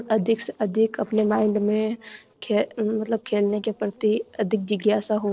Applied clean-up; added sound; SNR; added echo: neural separator model SepFormer DNS4.